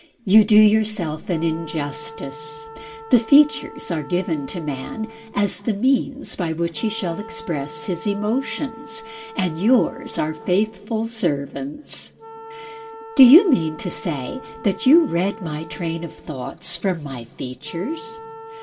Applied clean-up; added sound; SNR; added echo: none; Wind instrument, woodwind instrument; 18 dB; reverberation time 2.1 s.